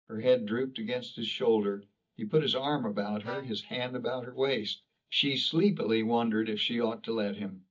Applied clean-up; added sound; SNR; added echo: neural mask model DeepFilterNet 3.